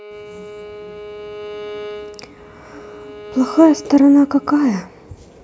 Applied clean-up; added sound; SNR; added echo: none; Bowed string instrument; 16 dB; none.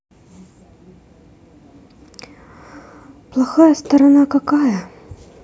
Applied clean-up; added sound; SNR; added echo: none; none; none; none.